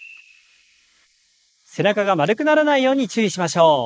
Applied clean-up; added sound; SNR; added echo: neural mask model Resemble Enhance denoiser.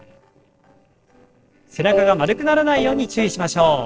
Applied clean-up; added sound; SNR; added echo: neural separator model SepFormer DNS4.